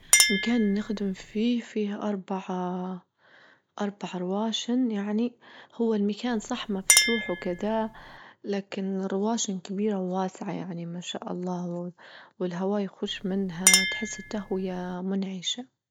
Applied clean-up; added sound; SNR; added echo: none; Chink, clink; 2 dB; none.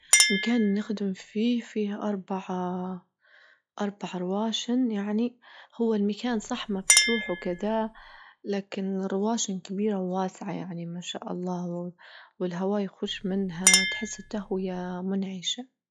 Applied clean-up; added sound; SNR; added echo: classical method log-MMSE.